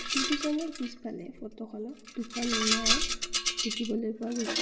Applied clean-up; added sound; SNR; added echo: none; Rattle; -2 dB; reverberation time 2.4 s.